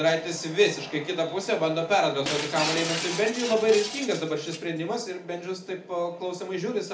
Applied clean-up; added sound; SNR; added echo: none; Shatter; 8 dB; reverberation time 0.4 s.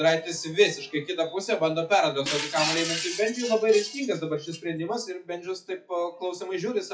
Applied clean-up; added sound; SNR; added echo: classical method WPE with log-MMSE.